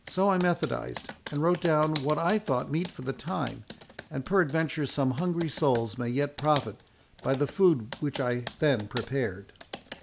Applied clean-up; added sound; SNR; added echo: none; Computer keyboard; 11 dB; none.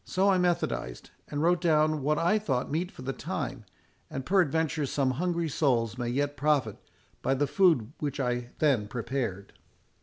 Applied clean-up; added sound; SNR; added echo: none; none; none; none.